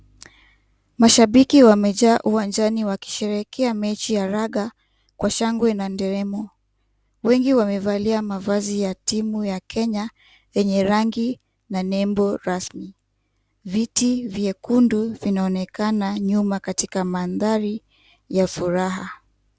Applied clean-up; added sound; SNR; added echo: none; none; none; none.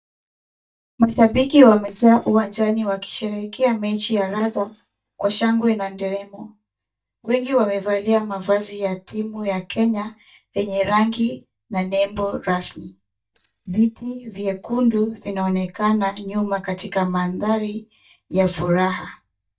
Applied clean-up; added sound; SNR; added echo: neural mask model DeepFilterNet 3.